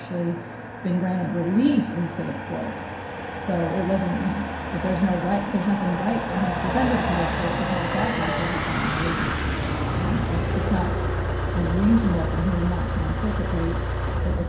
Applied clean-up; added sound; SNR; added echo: none; Motor vehicle (road); 1 dB; reverberation time 0.7 s.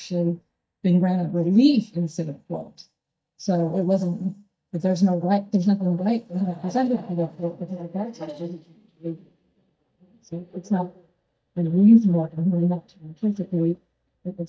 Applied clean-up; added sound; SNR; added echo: neural mask model DeepFilterNet 3.